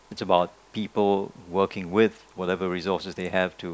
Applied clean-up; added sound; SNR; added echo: none; none; none; none.